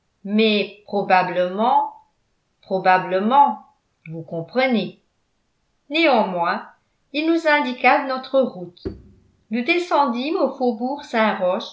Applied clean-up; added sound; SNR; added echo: none; Bowed string instrument; 19 dB; none.